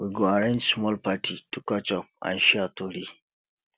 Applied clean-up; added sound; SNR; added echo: none; none; none; none.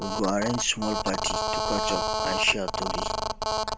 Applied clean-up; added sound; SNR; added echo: none; Telephone; -1 dB; none.